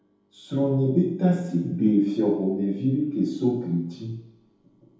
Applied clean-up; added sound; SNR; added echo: none; none; none; reverberation time 0.8 s.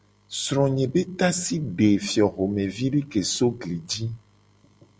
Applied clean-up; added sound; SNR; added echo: none; none; none; none.